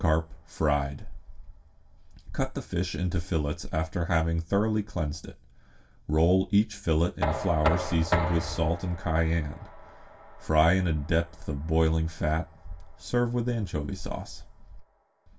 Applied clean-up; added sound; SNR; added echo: none; Knock; 12 dB; reverberation time 0.2 s.